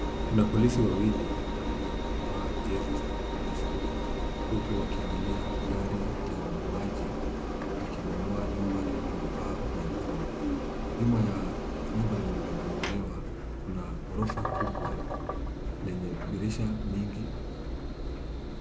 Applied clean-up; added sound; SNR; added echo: none; Engine; -2 dB; none.